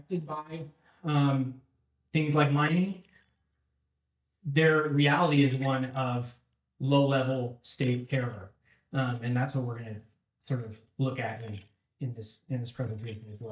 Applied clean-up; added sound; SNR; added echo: neural mask model DeepFilterNet 3.